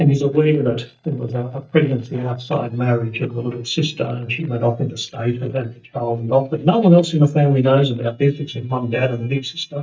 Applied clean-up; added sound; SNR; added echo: neural mask model DeepFilterNet 3.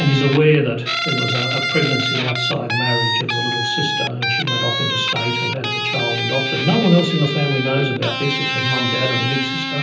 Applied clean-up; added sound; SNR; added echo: none; Guitar; 2 dB; reverberation time 0.6 s.